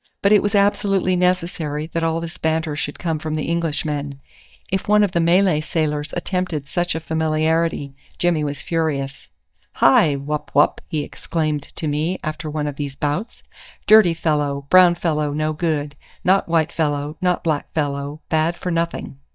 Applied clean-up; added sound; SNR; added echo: neural mask model DeepFilterNet 3.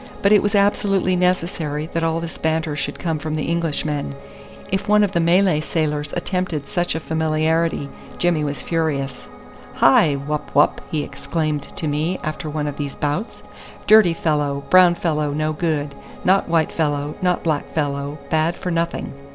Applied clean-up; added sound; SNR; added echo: none; Piano; 19 dB; none.